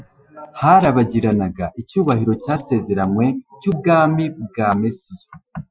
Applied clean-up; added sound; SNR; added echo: classical method Wiener filter.